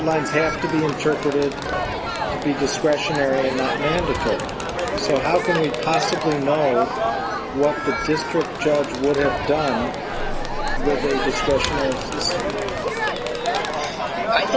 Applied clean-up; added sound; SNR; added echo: none; Crowd; 2 dB; none.